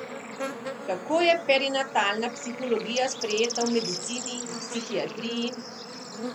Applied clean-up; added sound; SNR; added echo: none; Bird / Insect; 8 dB; none.